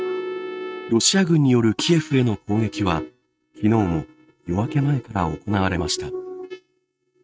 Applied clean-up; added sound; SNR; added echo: neural mask model RNNoise.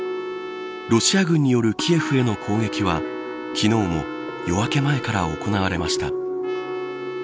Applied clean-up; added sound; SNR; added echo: none; Trumpet; 17 dB; none.